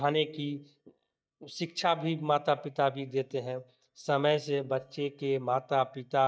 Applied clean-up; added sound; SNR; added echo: neural mask model DeepFilterNet 3.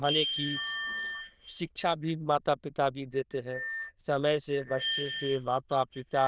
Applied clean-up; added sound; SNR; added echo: neural diffusion model UNIVERSE++.